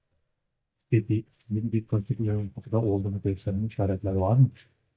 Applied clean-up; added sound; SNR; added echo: neural mask model DeepFilterNet 3.